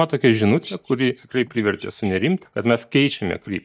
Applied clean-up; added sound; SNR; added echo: neural mask model DeepFilterNet 3.